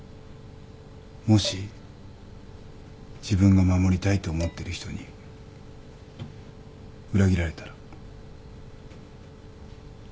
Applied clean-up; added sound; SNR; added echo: none; Dishes, pots, and pans; 19 dB; none.